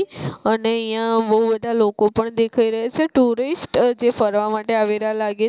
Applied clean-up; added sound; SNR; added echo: none; none; none; none.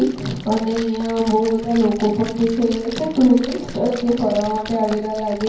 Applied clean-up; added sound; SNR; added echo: none; Splash, splatter; 17 dB; reverberation time 0.9 s.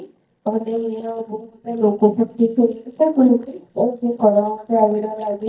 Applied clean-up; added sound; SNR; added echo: neural mask model DeepFilterNet 3.